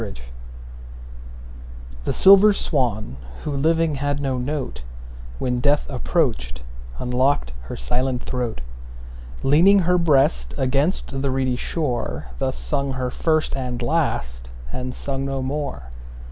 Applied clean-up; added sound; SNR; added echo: none; none; none; none.